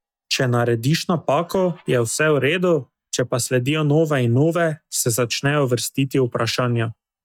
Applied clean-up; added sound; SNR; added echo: neural mask model DeepFilterNet 3.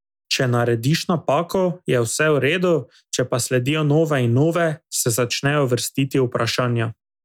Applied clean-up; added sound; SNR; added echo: none; none; none; none.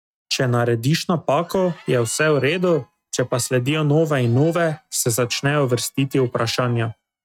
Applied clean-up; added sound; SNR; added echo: neural mask model RNNoise.